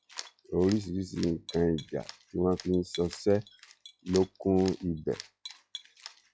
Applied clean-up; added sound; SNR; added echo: classical method log-MMSE.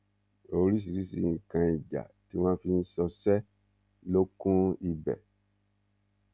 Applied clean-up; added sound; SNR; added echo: none; none; none; none.